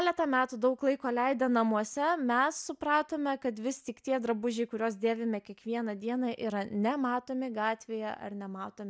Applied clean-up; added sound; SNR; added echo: none; none; none; none.